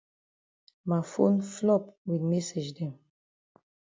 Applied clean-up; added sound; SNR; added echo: none; none; none; none.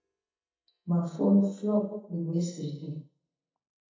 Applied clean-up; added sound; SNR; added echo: neural mask model DeepFilterNet 3.